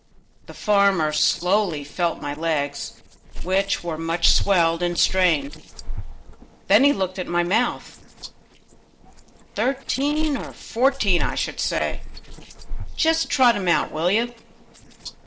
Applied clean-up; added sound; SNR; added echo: neural separator model SepFormer DNS4.